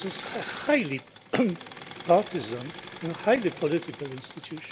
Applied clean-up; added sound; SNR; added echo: none; Engine / Mechanisms; 14 dB; none.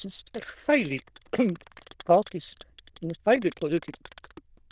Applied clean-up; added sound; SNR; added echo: neural diffusion model UNIVERSE++.